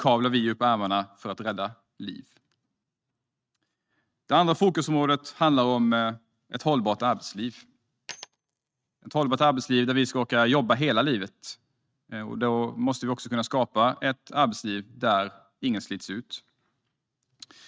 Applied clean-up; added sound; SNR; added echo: neural mask model RNNoise.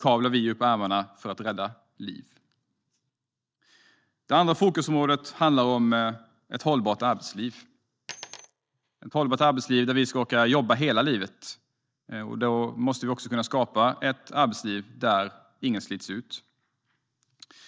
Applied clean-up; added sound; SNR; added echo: neural mask model DeepFilterNet 3.